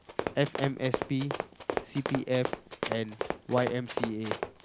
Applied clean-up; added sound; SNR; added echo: none; Run; 3 dB; none.